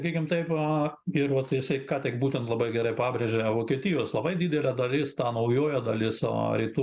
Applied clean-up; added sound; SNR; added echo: none; none; none; none.